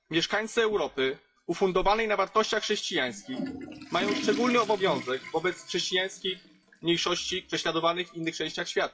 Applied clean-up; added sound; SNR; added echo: classical method WPE with log-MMSE.